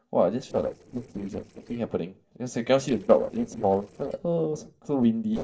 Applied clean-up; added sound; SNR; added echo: neural separator model SepFormer DNS4.